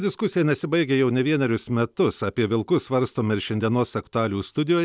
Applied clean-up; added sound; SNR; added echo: none; none; none; none.